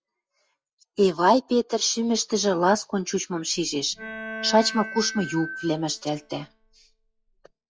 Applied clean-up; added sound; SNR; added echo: classical method log-MMSE.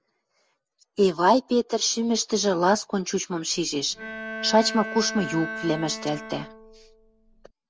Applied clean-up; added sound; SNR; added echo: none; Bowed string instrument; 10 dB; none.